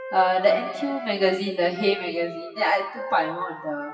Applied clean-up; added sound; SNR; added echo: classical method WPE with log-MMSE.